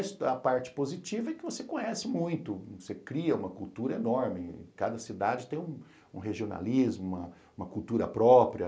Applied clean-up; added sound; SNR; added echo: none; none; none; none.